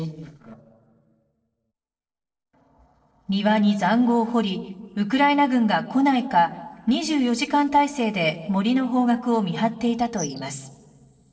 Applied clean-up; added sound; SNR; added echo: neural separator model SepFormer DNS4.